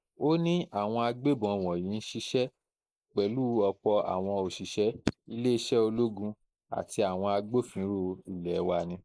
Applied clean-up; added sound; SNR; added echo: neural mask model Resemble Enhance denoiser.